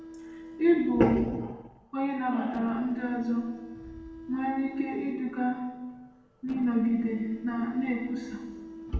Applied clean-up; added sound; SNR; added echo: none; Mechanisms; 15 dB; reverberation time 1.2 s.